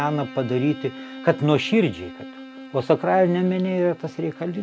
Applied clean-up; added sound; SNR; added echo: none; Bowed string instrument; 16 dB; none.